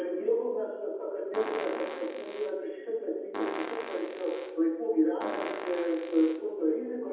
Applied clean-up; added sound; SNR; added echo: none; Fart; 10 dB; reverberation time 1.1 s.